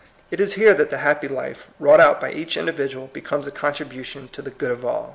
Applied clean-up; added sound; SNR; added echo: none; none; none; none.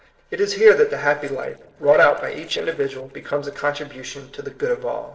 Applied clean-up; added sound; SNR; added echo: neural separator model SepFormer DNS4.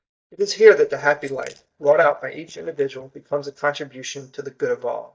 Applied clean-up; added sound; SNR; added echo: neural mask model DeepFilterNet 3.